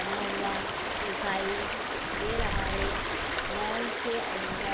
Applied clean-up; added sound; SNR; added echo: none; Stream; -5 dB; none.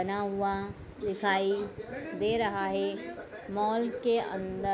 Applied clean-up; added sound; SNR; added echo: none; none; none; none.